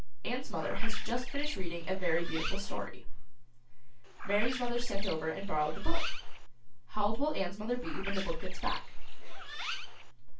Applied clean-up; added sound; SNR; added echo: none; Bird; 17 dB; reverberation time 0.2 s.